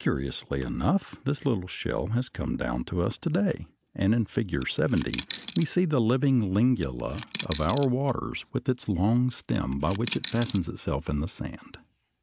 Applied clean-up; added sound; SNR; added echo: none; Coin (dropping); 13 dB; none.